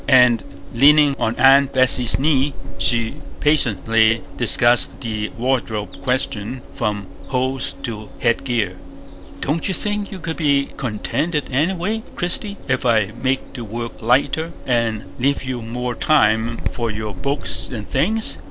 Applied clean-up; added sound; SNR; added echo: none; Cricket; 4 dB; none.